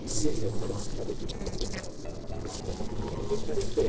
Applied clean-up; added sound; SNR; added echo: neural separator model SepFormer DNS4.